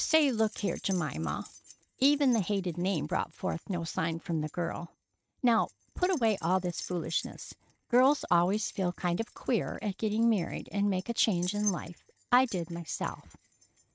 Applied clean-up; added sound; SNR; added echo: neural mask model RNNoise.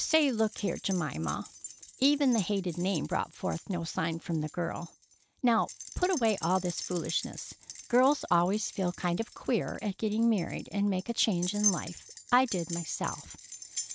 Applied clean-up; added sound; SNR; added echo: none; Keys jangling; 13 dB; none.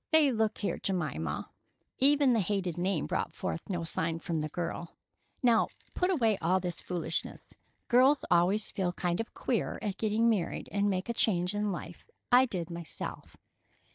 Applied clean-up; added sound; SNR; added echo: neural mask model DeepFilterNet 3.